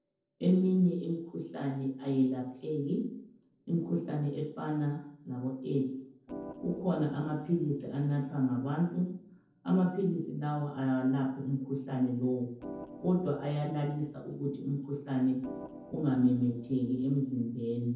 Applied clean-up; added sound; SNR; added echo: neural separator model SepFormer DNS4.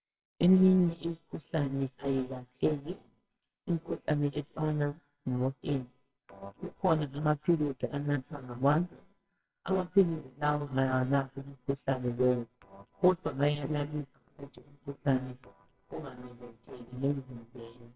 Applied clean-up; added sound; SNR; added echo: neural separator model SepFormer WHAMR!.